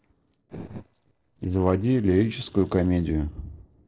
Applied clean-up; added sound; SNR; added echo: neural separator model SepFormer DNS4.